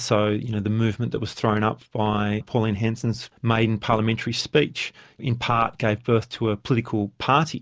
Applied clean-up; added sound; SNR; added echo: none; none; none; none.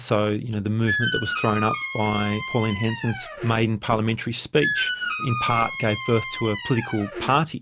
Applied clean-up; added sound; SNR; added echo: none; Squeak; 5 dB; none.